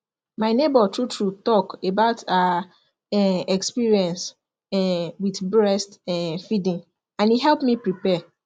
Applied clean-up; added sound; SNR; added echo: none; none; none; none.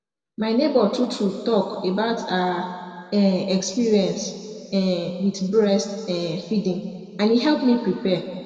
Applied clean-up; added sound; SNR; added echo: none; none; none; reverberation time 2.1 s.